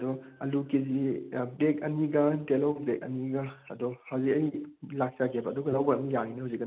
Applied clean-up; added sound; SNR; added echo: none; none; none; none.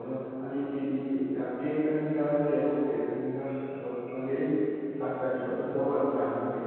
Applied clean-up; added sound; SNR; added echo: none; none; none; reverberation time 2.2 s.